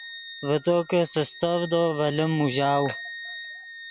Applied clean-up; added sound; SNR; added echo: none; Wind instrument, woodwind instrument; 14 dB; none.